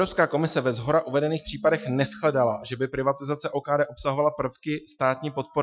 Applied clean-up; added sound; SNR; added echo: classical method Wiener filter.